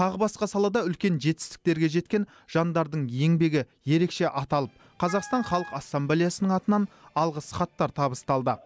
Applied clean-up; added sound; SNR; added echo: none; Wind instrument, woodwind instrument; 16 dB; none.